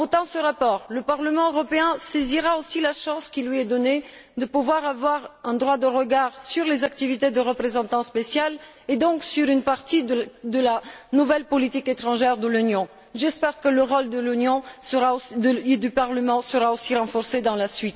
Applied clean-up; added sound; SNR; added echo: none; none; none; none.